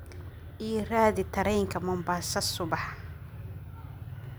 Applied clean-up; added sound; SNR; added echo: none; none; none; none.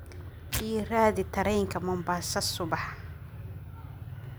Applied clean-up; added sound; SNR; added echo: none; Tearing; 12 dB; none.